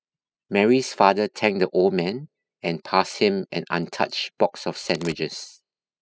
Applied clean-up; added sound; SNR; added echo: classical method spectral subtraction.